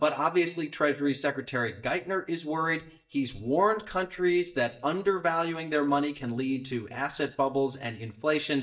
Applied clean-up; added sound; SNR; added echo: neural mask model DeepFilterNet 3.